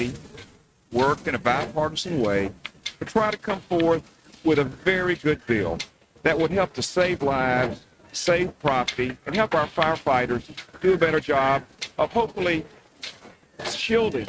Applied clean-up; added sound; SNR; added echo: neural mask model RNNoise.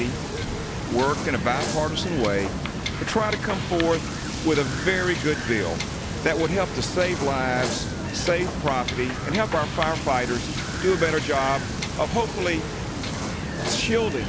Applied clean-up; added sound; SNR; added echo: none; Wind / Boat, Water vehicle; 3 dB; none.